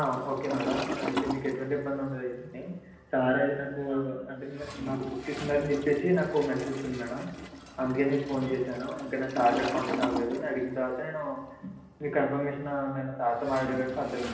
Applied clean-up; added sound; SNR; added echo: none; Toilet flush; 8 dB; reverberation time 0.9 s.